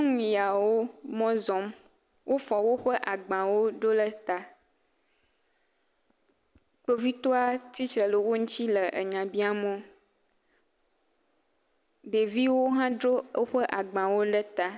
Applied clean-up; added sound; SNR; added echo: none; none; none; none.